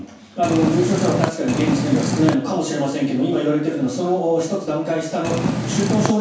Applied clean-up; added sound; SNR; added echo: none; Purr; 1 dB; reverberation time 0.7 s.